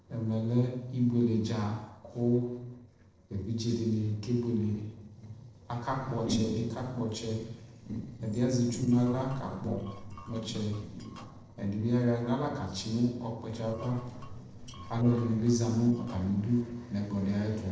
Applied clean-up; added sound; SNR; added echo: neural separator model SepFormer DNS4.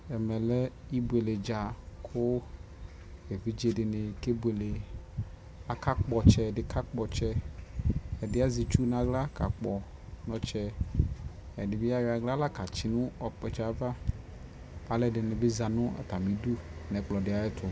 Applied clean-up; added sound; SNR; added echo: none; none; none; none.